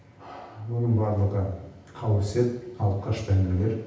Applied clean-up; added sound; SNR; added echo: none; none; none; reverberation time 0.9 s.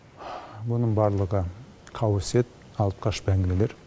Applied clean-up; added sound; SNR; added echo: none; none; none; none.